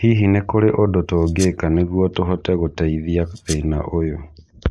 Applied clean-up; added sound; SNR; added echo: neural mask model Resemble Enhance denoiser.